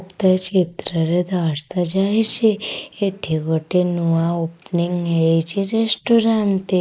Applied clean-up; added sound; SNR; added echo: neural mask model Resemble Enhance denoiser.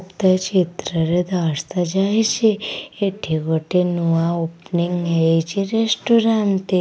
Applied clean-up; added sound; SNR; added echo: none; none; none; none.